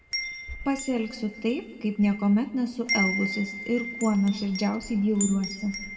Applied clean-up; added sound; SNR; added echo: none; Wind chime; 8 dB; reverberation time 1.4 s.